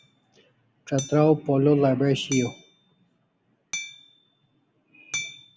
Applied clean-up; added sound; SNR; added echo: none; Hammer; 14 dB; none.